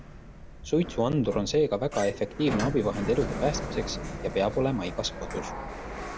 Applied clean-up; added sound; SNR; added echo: none; Sliding door; 7 dB; none.